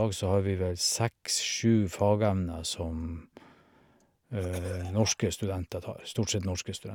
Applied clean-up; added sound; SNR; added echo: none; Cough; 15 dB; none.